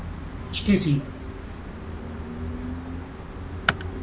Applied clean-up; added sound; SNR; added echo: none; Gull, seagull; 4 dB; none.